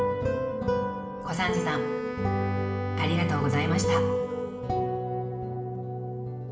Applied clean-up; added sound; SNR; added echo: none; Wind instrument, woodwind instrument; 11 dB; reverberation time 2.0 s.